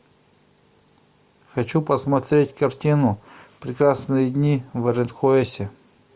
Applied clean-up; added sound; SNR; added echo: none; none; none; none.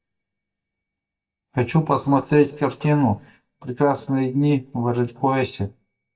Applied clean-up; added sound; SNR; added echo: neural mask model DeepFilterNet 3.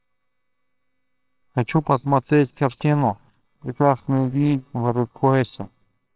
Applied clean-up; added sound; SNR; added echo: neural separator model SepFormer WHAMR!.